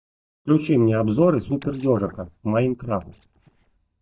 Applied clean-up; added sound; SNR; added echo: neural mask model DeepFilterNet 3.